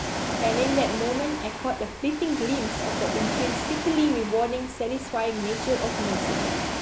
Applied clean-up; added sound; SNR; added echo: none; Ocean; 2 dB; none.